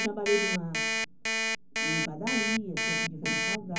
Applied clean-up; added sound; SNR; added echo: none; Alarm; -3 dB; reverberation time 0.3 s.